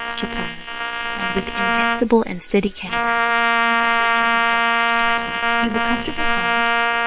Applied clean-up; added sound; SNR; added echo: neural separator model SepFormer WHAM!.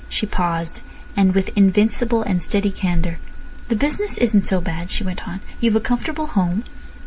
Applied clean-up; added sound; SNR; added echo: none; none; none; none.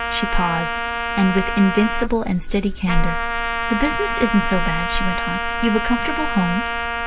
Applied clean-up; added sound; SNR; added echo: none; Trumpet; 4 dB; none.